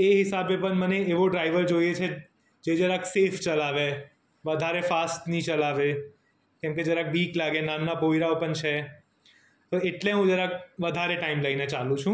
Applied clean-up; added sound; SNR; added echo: none; none; none; none.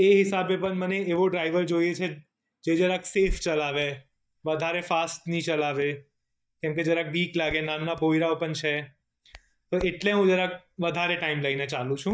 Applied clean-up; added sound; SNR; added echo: neural mask model DeepFilterNet 3.